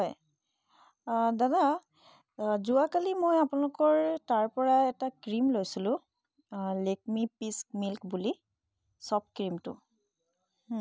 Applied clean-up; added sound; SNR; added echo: none; none; none; none.